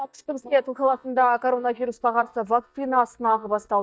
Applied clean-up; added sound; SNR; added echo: neural mask model DeepFilterNet 3.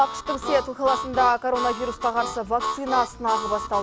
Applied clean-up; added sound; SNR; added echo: none; Harmonica; 6 dB; none.